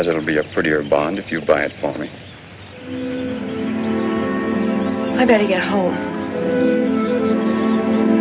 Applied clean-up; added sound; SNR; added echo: none; none; none; none.